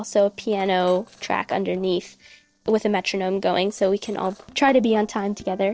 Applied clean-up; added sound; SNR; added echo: neural separator model SepFormer DNS4.